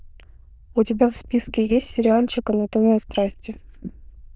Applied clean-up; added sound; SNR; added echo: neural diffusion model UNIVERSE++.